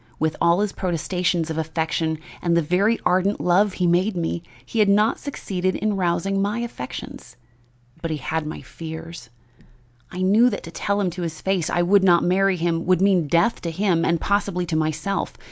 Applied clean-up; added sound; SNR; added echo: none; none; none; none.